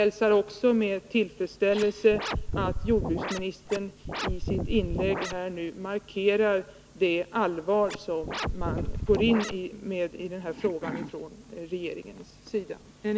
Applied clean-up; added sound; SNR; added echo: none; Scratching (performance technique); 4 dB; none.